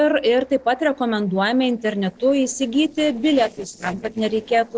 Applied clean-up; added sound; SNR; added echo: neural separator model SepFormer DNS4.